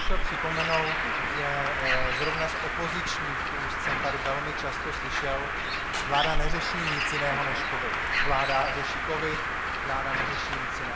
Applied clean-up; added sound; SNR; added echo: none; Bird; -5 dB; none.